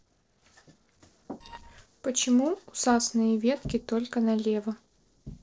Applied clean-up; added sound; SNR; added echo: neural separator model SepFormer DNS4.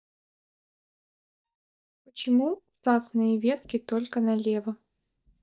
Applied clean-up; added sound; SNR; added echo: neural mask model DeepFilterNet 3.